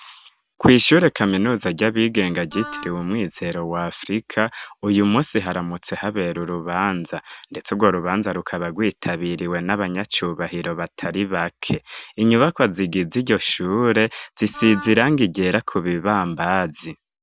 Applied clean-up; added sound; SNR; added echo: none; Wind instrument, woodwind instrument; 15 dB; none.